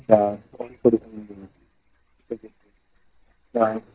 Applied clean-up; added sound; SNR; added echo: neural mask model DeepFilterNet 3.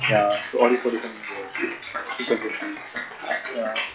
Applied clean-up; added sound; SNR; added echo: classical method log-MMSE.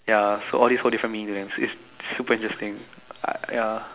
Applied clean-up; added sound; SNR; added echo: none; none; none; none.